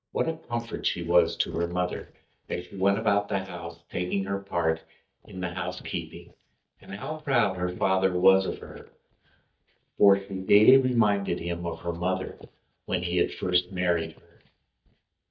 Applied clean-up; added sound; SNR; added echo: neural mask model DeepFilterNet 3.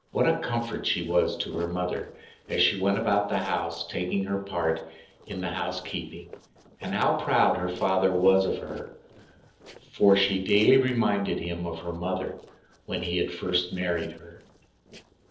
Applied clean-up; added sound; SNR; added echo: neural separator model SepFormer DNS4.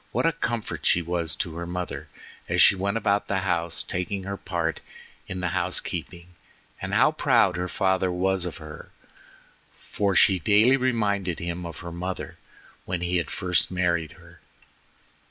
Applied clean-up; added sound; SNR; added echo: none; none; none; none.